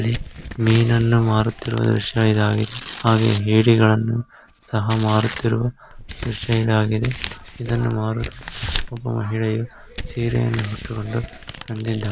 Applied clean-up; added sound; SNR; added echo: none; Tearing; 11 dB; none.